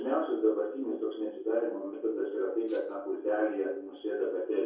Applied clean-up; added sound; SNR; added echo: neural separator model SepFormer DNS4.